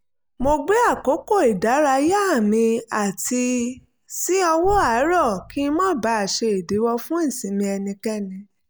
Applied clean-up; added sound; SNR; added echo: neural mask model DeepFilterNet 3.